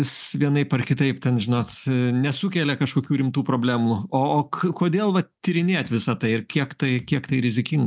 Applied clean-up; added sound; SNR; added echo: none; none; none; none.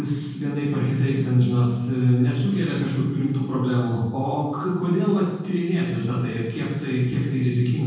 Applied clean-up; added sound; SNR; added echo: none; none; none; reverberation time 1.3 s.